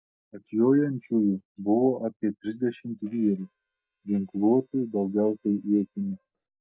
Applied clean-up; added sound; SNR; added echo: neural mask model DeepFilterNet 3.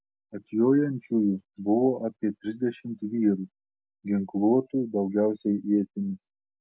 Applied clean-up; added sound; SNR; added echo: none; none; none; none.